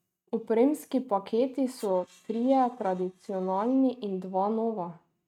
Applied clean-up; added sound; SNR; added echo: neural mask model RNNoise.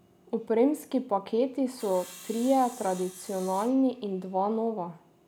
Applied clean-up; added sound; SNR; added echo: none; Sawing; 20 dB; none.